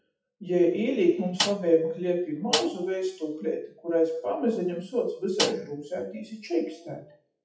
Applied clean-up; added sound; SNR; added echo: classical method WPE with log-MMSE.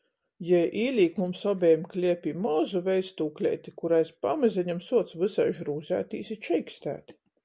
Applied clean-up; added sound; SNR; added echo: none; none; none; none.